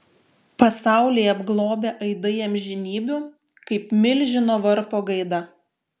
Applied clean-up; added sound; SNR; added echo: none; none; none; none.